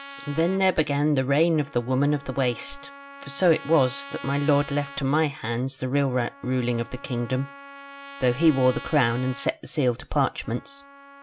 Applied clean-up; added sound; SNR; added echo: none; Trumpet; 18 dB; none.